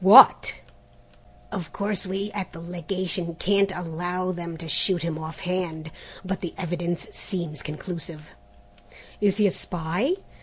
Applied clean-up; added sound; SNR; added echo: none; none; none; none.